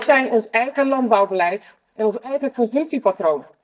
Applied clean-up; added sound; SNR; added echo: neural mask model DeepFilterNet 3.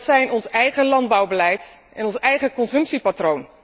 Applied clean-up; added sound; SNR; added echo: none; none; none; none.